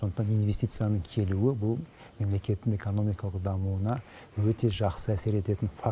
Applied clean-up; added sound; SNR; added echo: none; none; none; none.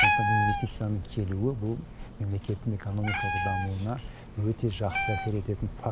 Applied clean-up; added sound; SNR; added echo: none; Meow; 1 dB; none.